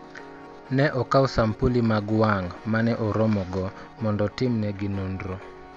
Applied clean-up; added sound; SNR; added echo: none; Piano; 19 dB; none.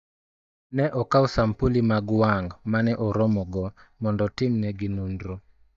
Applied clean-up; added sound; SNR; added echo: neural mask model DeepFilterNet 3.